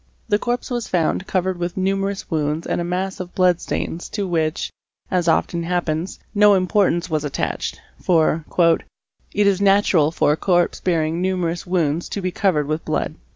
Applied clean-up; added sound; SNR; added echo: none; none; none; none.